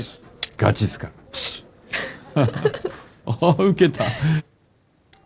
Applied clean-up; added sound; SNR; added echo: neural separator model SepFormer DNS4.